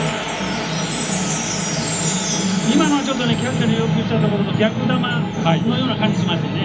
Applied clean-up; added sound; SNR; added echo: none; Chime; 12 dB; reverberation time 0.4 s.